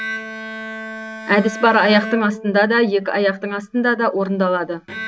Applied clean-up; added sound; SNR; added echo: none; Bowed string instrument; 13 dB; none.